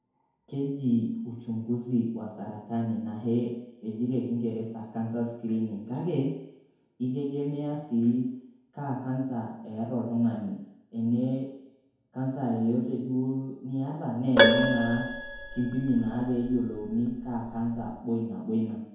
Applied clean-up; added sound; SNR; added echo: none; Keyboard (musical); -2 dB; reverberation time 0.9 s.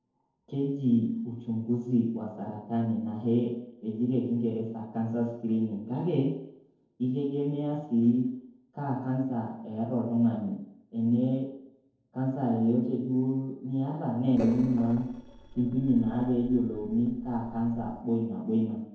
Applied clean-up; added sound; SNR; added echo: neural separator model SepFormer DNS4.